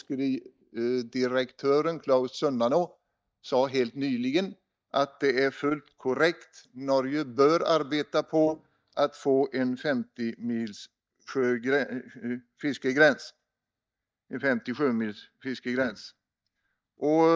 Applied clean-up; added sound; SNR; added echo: neural mask model DeepFilterNet 3.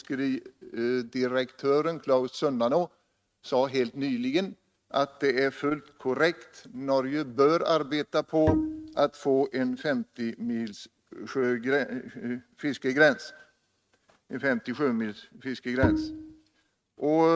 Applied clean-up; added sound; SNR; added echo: neural mask model RNNoise.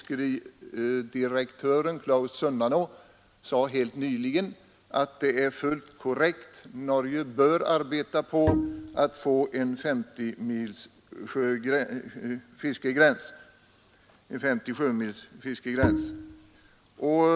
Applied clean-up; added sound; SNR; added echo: none; Bowed string instrument; 2 dB; none.